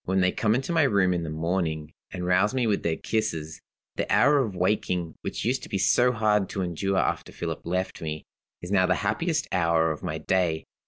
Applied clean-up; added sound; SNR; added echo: none; none; none; none.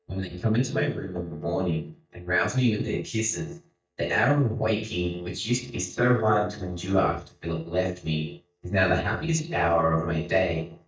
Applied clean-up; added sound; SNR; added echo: neural mask model DeepFilterNet 3.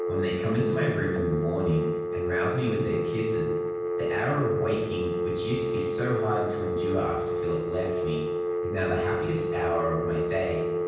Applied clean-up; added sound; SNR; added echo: none; Telephone; -1 dB; reverberation time 1.2 s.